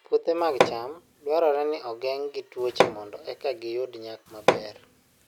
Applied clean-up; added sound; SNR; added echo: none; Hammer; -1 dB; none.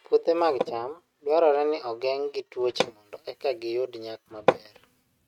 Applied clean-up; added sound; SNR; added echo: neural mask model RNNoise.